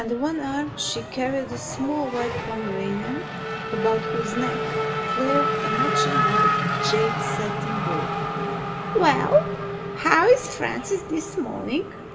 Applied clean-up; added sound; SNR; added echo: none; Race car, auto racing / Accelerating, revving, vroom; 1 dB; reverberation time 2.8 s.